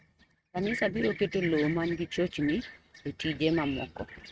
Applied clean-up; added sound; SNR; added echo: neural mask model RNNoise.